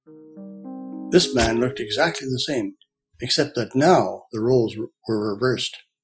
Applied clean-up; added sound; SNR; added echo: classical method Wiener filter.